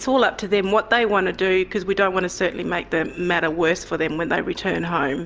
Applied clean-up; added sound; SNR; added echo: none; none; none; none.